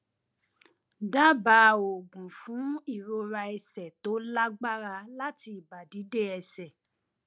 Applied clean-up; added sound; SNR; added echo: none; none; none; none.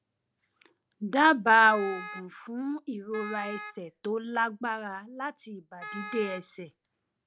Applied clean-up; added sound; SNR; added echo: none; Wind instrument, woodwind instrument; 13 dB; none.